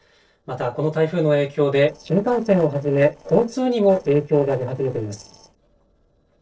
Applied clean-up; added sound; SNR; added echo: neural separator model SepFormer DNS4.